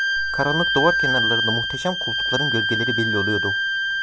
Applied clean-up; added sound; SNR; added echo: none; Wind instrument, woodwind instrument; -3 dB; none.